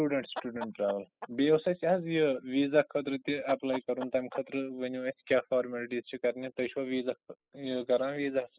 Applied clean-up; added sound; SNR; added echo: classical method spectral subtraction.